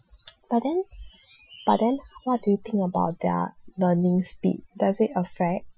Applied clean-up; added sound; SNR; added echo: classical method Wiener filter.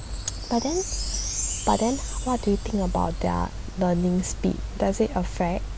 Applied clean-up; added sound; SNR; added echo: none; Wind chime; 12 dB; none.